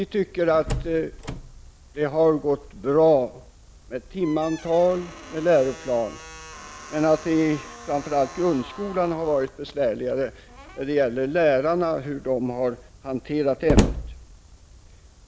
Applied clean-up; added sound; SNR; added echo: none; Slam; 9 dB; none.